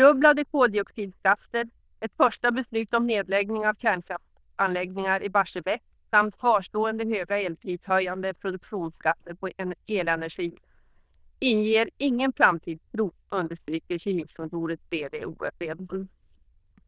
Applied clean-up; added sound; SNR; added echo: neural diffusion model UNIVERSE++.